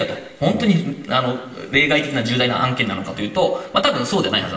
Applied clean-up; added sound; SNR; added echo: none; none; none; reverberation time 1.0 s.